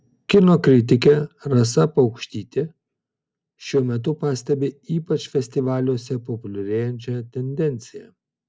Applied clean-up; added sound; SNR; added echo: none; none; none; none.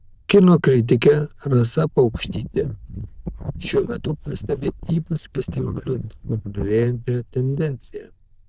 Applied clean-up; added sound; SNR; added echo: neural diffusion model UNIVERSE++.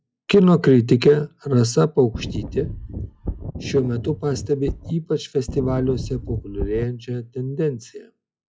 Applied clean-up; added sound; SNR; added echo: classical method log-MMSE.